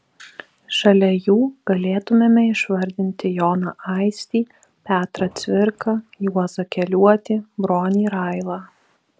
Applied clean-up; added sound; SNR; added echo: none; none; none; none.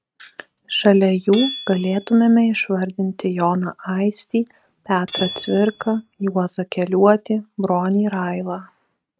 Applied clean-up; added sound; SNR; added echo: neural mask model RNNoise.